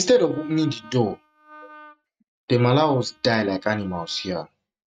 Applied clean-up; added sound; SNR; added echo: neural mask model RNNoise.